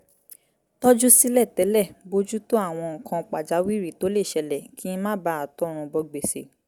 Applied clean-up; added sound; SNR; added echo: none; none; none; none.